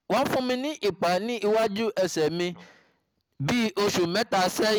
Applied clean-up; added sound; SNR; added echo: none; none; none; none.